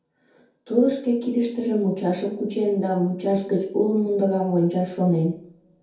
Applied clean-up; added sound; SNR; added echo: none; none; none; reverberation time 0.6 s.